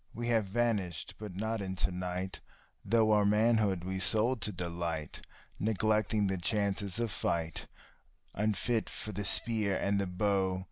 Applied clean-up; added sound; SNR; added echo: none; none; none; none.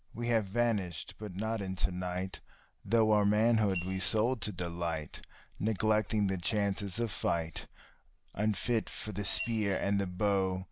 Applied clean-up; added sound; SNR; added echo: none; Coin (dropping) / Glass; 14 dB; none.